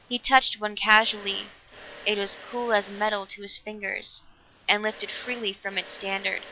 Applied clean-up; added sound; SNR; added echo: none; Mechanisms; 16 dB; none.